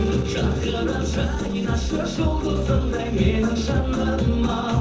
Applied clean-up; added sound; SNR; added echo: neural separator model SepFormer DNS4.